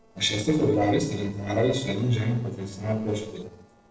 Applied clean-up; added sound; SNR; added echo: neural separator model SepFormer DNS4.